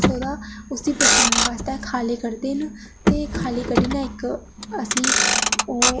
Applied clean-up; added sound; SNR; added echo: none; Motor vehicle (road); -4 dB; none.